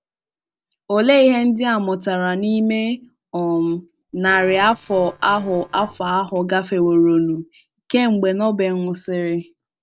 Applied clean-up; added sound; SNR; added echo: neural separator model SepFormer DNS4.